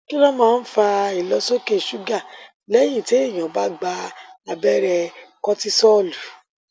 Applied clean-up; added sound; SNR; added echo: none; none; none; none.